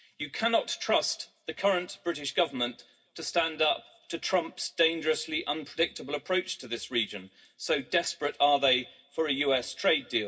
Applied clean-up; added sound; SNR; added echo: none; none; none; reverberation time 0.4 s.